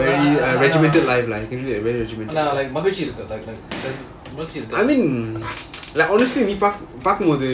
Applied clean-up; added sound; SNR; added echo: none; Gunshot, gunfire; 17 dB; none.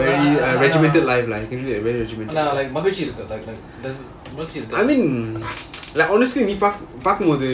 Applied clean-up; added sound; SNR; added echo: none; none; none; none.